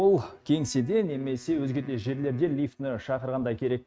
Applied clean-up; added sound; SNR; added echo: neural mask model RNNoise.